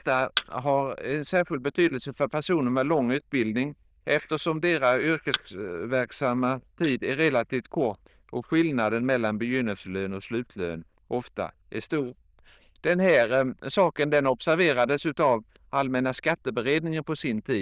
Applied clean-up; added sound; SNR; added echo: neural diffusion model UNIVERSE++.